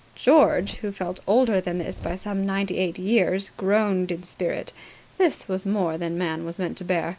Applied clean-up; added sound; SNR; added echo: none; Zipper (clothing); 18 dB; none.